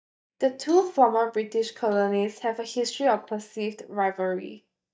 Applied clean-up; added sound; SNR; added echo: neural mask model DeepFilterNet 3.